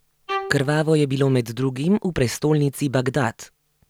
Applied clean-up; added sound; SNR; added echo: none; Bowed string instrument; 14 dB; none.